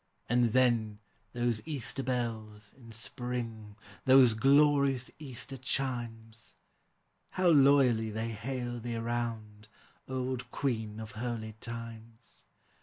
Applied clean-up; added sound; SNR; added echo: none; none; none; none.